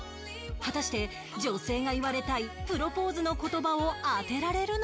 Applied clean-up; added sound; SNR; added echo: none; none; none; none.